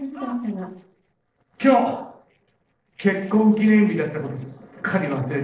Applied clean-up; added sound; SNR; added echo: neural separator model SepFormer DNS4.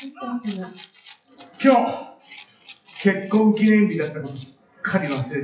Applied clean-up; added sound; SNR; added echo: classical method WPE with log-MMSE.